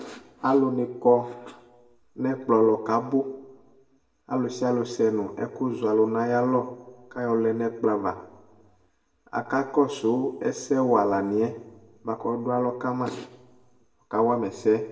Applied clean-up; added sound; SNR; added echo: none; none; none; reverberation time 0.7 s.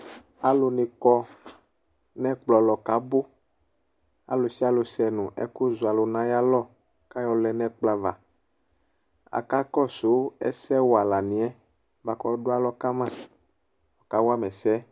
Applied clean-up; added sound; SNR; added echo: none; none; none; none.